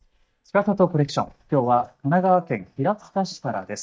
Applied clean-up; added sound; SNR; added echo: neural mask model DeepFilterNet 3.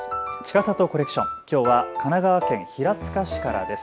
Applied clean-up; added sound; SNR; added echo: none; none; none; none.